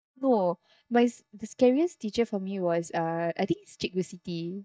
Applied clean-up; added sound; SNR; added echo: neural mask model DeepFilterNet 3.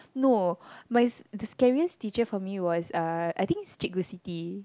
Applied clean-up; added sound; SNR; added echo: none; none; none; none.